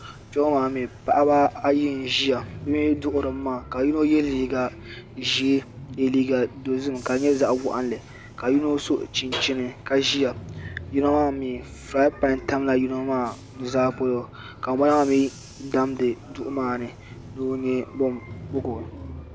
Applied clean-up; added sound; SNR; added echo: none; Bus / Engine; 16 dB; none.